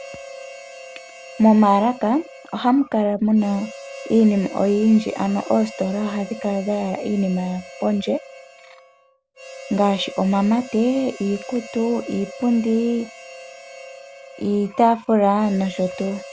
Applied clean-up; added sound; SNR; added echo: none; Harmonica; 17 dB; none.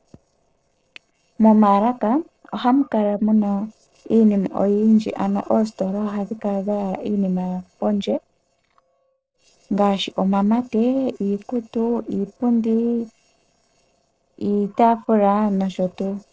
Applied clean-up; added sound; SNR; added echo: neural separator model SepFormer DNS4.